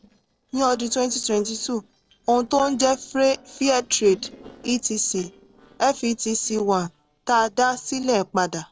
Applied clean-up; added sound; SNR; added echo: neural separator model SepFormer DNS4.